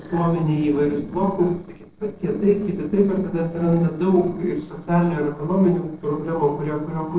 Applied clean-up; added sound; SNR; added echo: neural separator model SepFormer DNS4.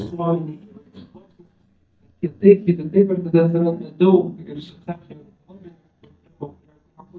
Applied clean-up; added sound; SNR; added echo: neural mask model DeepFilterNet 3.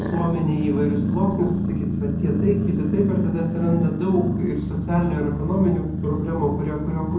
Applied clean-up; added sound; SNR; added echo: none; Growling; 0 dB; reverberation time 2.1 s.